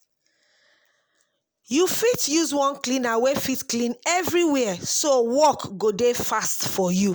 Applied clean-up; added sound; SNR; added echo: none; none; none; none.